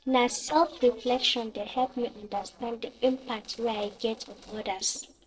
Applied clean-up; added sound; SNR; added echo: neural separator model SepFormer DNS4.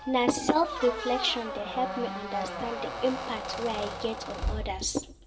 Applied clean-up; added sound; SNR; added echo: none; Squeak; 5 dB; reverberation time 0.5 s.